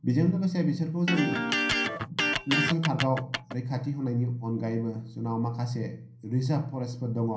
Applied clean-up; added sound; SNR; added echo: none; Electric guitar; 1 dB; reverberation time 0.6 s.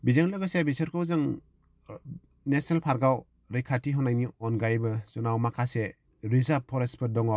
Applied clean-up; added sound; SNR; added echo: none; none; none; none.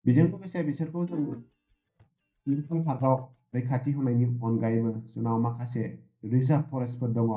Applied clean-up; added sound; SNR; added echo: neural mask model DeepFilterNet 3.